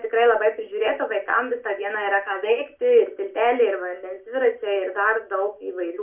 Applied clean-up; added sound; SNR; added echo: none; none; none; reverberation time 0.3 s.